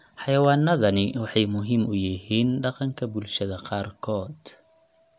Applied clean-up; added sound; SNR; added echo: none; none; none; none.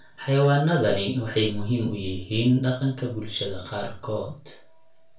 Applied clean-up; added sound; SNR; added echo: none; none; none; reverberation time 0.3 s.